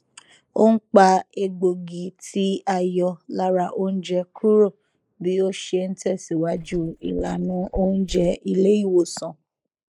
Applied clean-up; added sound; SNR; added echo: neural mask model Resemble Enhance denoiser.